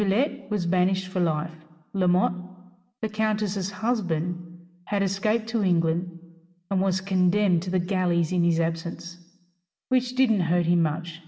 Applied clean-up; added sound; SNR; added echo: none; none; none; reverberation time 1.0 s.